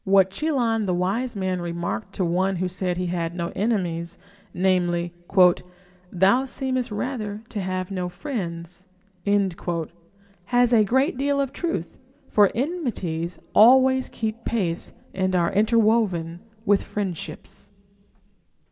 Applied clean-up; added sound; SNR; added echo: none; none; none; reverberation time 0.3 s.